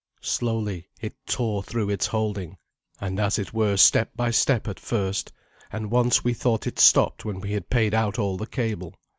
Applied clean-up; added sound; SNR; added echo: none; none; none; none.